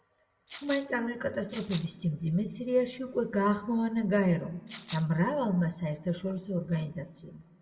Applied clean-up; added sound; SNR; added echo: none; Rattle (instrument); 16 dB; reverberation time 0.6 s.